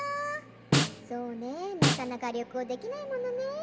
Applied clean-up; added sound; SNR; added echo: none; Snare drum; -4 dB; reverberation time 1.6 s.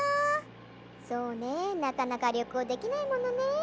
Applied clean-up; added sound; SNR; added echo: none; none; none; none.